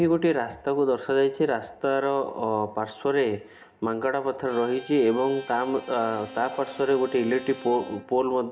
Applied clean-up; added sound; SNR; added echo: none; Bowed string instrument; 17 dB; reverberation time 0.3 s.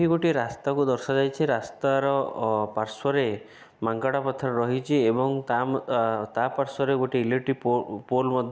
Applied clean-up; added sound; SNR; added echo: none; none; none; none.